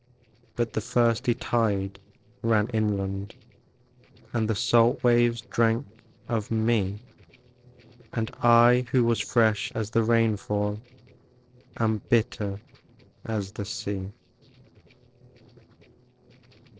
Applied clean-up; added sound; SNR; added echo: neural separator model SepFormer DNS4.